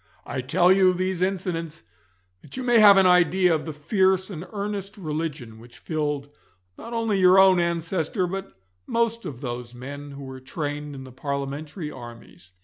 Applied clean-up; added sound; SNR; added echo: none; none; none; none.